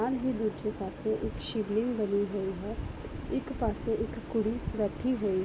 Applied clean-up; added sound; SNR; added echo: none; none; none; none.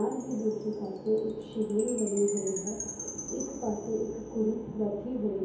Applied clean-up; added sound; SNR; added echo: none; Chime; 12 dB; reverberation time 0.7 s.